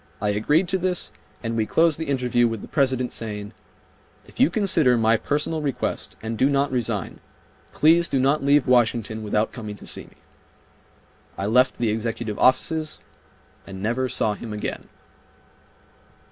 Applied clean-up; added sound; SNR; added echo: none; none; none; none.